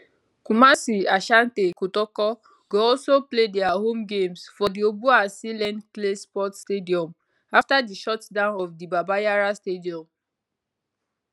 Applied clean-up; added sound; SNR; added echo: none; none; none; none.